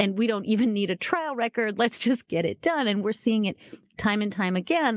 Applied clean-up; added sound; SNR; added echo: none; none; none; none.